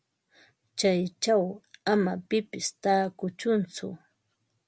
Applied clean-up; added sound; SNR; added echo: none; none; none; none.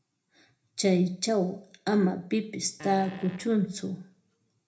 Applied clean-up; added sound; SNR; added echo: none; Fart; 17 dB; reverberation time 0.4 s.